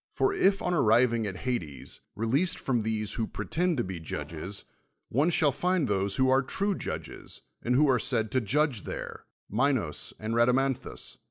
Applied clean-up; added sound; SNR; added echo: neural separator model SepFormer DNS4.